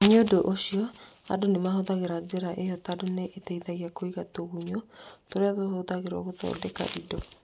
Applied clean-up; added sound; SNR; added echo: none; none; none; none.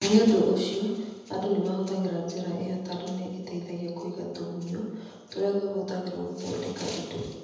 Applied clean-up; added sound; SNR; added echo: none; none; none; reverberation time 1.0 s.